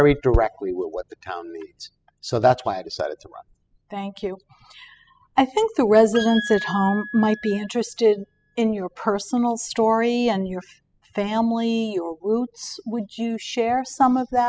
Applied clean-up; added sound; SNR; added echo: classical method spectral subtraction.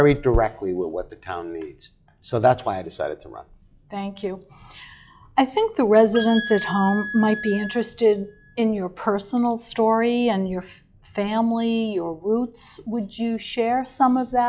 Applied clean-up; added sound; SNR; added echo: classical method log-MMSE.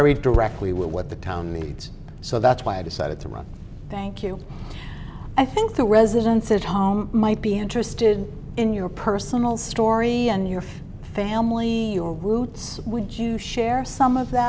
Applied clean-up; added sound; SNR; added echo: none; none; none; none.